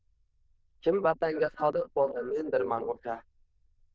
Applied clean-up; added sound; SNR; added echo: neural diffusion model UNIVERSE++.